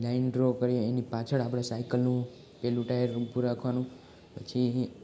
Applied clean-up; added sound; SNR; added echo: none; none; none; none.